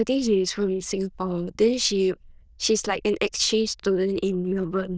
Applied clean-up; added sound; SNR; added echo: neural diffusion model UNIVERSE++.